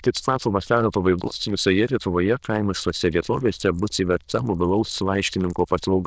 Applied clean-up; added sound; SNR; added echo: neural diffusion model UNIVERSE++.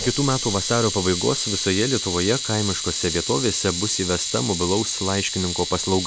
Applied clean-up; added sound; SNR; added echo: none; Camera; 4 dB; none.